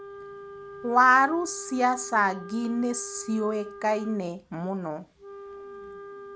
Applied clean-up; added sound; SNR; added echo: none; Wind instrument, woodwind instrument; 15 dB; none.